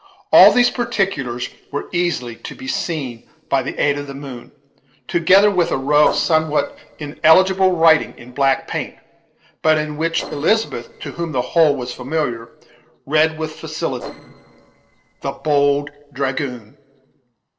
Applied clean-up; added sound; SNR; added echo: neural separator model SepFormer DNS4.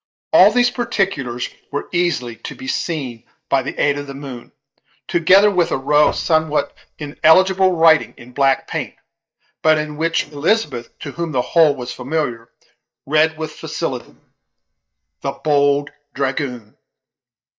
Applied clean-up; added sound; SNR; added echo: neural mask model DeepFilterNet 3.